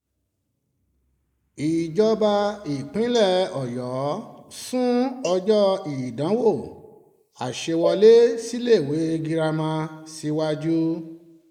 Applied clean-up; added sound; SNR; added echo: neural mask model Resemble Enhance denoiser.